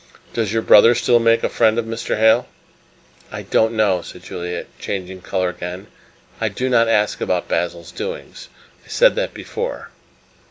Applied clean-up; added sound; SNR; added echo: none; none; none; none.